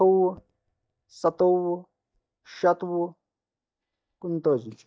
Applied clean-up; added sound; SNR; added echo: neural mask model DeepFilterNet 3.